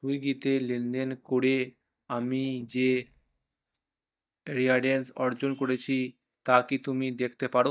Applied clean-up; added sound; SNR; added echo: neural mask model DeepFilterNet 3.